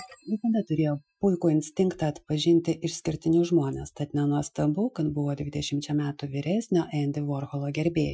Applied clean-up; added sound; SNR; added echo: classical method Wiener filter.